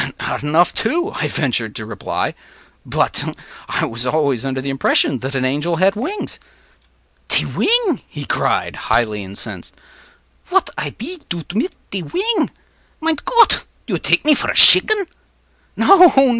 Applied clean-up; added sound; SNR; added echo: none; Coin (dropping); 9 dB; none.